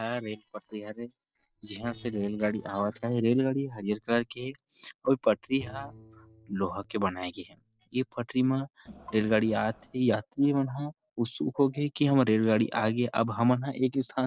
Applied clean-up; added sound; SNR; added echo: neural separator model SepFormer DNS4.